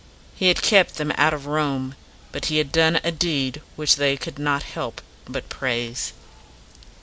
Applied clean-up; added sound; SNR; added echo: none; none; none; none.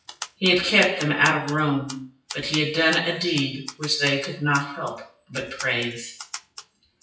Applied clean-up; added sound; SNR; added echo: classical method WPE with log-MMSE.